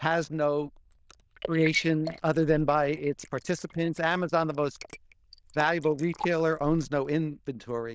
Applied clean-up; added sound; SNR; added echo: neural diffusion model UNIVERSE++.